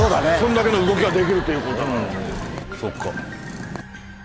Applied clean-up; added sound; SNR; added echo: none; Purr; 12 dB; none.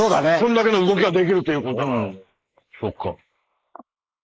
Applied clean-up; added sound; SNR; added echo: neural mask model Resemble Enhance denoiser.